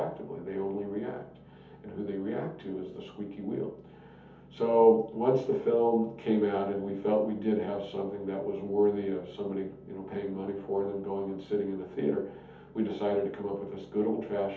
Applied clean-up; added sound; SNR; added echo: none; none; none; reverberation time 0.6 s.